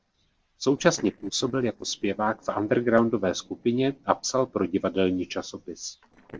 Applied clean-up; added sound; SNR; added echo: neural separator model SepFormer DNS4.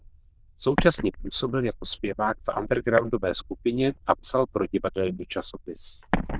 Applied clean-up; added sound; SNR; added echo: neural diffusion model UNIVERSE++.